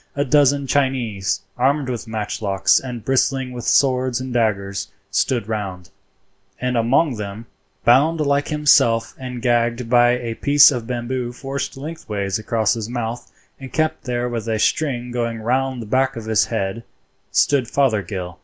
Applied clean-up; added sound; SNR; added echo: none; none; none; none.